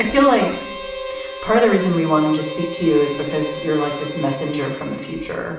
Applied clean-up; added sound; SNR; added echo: none; Harmonica; 10 dB; reverberation time 0.7 s.